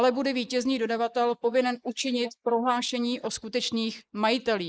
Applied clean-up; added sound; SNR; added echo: neural mask model Resemble Enhance denoiser.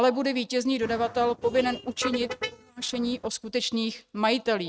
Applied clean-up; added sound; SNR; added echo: neural mask model RNNoise.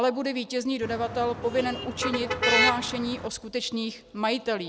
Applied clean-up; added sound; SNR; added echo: none; Motor vehicle (road); 0 dB; none.